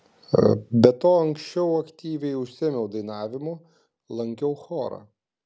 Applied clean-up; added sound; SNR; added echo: none; none; none; none.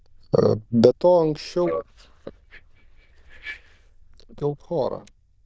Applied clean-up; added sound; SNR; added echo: neural diffusion model UNIVERSE++.